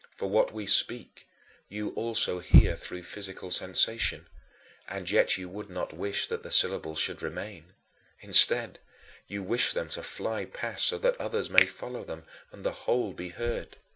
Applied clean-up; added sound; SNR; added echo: none; Finger snapping; 5 dB; none.